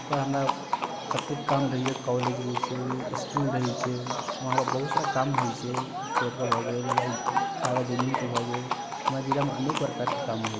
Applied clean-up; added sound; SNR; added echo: none; Livestock, farm animals, working animals; 0 dB; none.